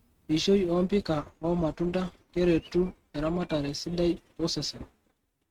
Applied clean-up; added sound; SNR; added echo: neural mask model RNNoise.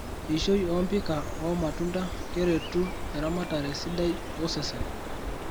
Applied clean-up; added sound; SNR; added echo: none; Bird; 4 dB; none.